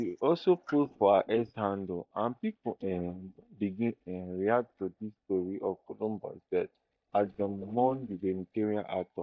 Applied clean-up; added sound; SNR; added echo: neural mask model DeepFilterNet 3.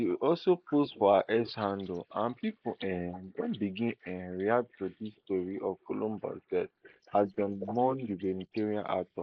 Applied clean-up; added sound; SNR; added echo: neural mask model Resemble Enhance denoiser.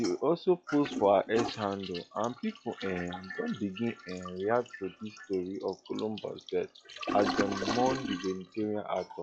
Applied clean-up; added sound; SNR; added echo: classical method log-MMSE.